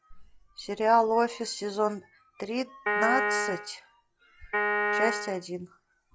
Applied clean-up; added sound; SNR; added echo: classical method log-MMSE.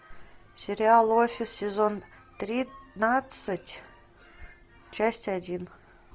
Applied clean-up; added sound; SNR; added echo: none; none; none; none.